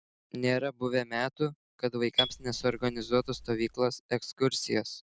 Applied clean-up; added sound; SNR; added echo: none; Marimba, xylophone; 5 dB; none.